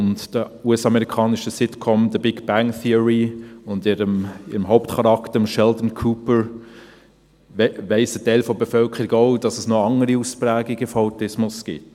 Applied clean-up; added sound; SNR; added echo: none; none; none; none.